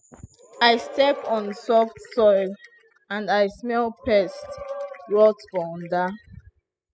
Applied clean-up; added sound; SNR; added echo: classical method spectral subtraction.